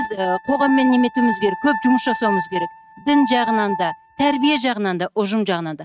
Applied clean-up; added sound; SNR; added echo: neural mask model RNNoise.